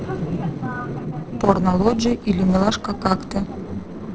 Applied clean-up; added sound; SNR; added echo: neural separator model SepFormer DNS4.